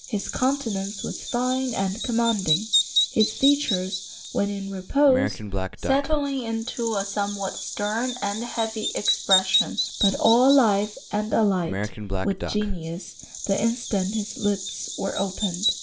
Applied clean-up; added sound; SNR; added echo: none; Bird vocalization, bird call, bird song; 4 dB; none.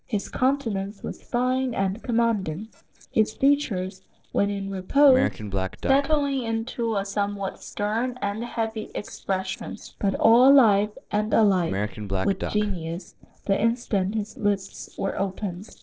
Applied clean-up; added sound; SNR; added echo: neural separator model SepFormer DNS4.